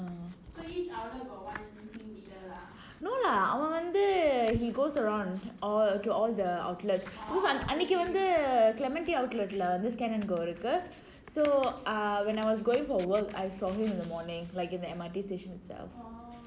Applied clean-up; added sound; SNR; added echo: none; none; none; none.